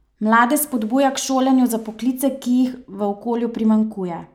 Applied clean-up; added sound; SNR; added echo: none; none; none; none.